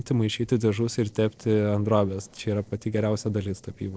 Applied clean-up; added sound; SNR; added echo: neural separator model SepFormer DNS4.